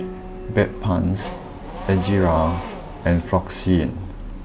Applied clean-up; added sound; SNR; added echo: none; Piano + Race car, auto racing / Accelerating, revving, vroom; 13 dB; none.